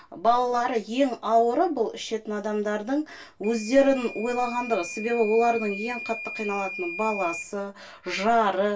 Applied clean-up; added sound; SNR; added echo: none; Microwave oven / Alarm; 15 dB; reverberation time 0.2 s.